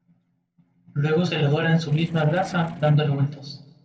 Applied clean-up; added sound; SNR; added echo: neural separator model SepFormer DNS4.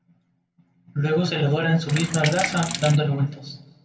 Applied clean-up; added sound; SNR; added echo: none; Sink (filling or washing); 6 dB; reverberation time 1.0 s.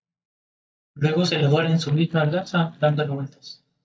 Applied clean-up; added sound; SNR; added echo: neural mask model DeepFilterNet 3.